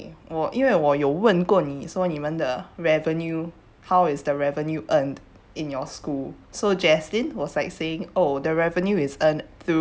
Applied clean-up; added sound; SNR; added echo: none; none; none; none.